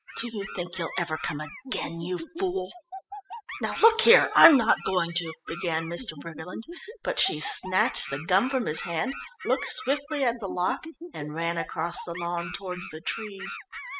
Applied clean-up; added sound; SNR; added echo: classical method spectral subtraction.